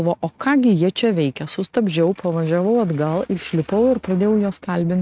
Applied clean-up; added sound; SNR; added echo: neural mask model RNNoise.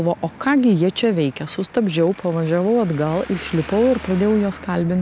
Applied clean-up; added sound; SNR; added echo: none; Traffic noise, roadway noise; 20 dB; none.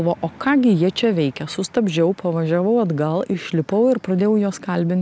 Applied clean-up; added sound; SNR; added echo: none; none; none; none.